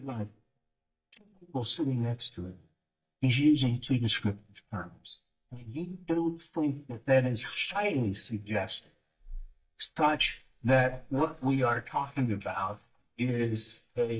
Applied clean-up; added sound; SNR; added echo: neural mask model DeepFilterNet 3.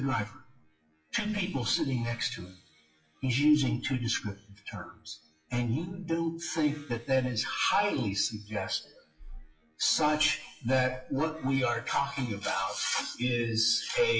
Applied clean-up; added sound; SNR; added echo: classical method WPE with log-MMSE.